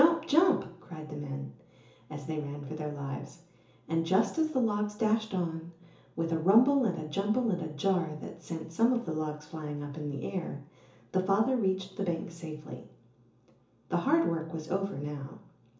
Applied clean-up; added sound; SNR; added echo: none; none; none; reverberation time 0.7 s.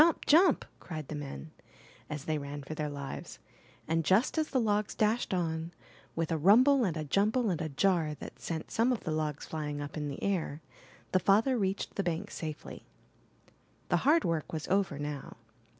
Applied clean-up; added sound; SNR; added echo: none; none; none; none.